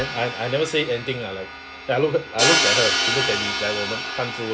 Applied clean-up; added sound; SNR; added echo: none; Crash cymbal; 0 dB; none.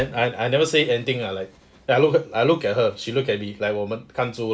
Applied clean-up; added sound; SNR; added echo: none; none; none; none.